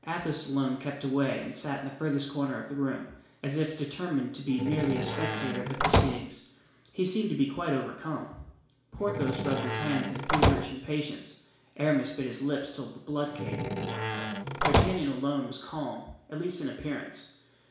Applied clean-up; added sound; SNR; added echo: none; Slam; -3 dB; reverberation time 0.7 s.